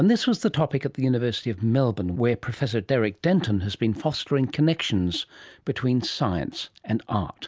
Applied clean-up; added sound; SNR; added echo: none; none; none; none.